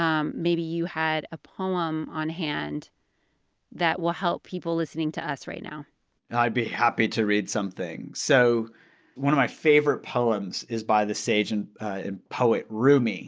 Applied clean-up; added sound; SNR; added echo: none; none; none; none.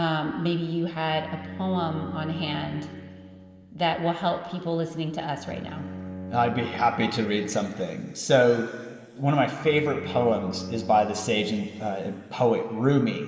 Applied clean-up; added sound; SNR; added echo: none; Bowed string instrument; 15 dB; reverberation time 2.9 s.